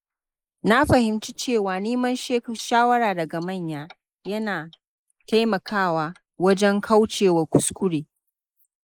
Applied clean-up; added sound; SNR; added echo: neural mask model Resemble Enhance denoiser.